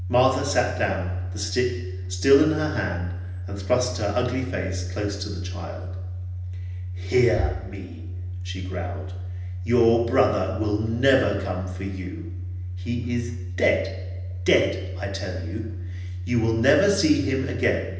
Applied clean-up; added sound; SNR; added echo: none; none; none; reverberation time 0.9 s.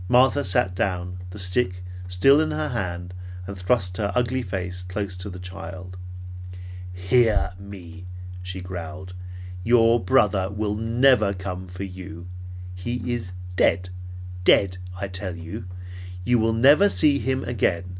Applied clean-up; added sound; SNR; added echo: none; none; none; none.